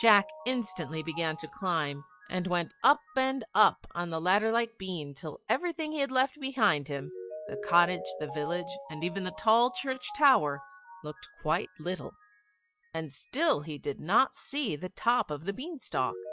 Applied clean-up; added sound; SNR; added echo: classical method log-MMSE.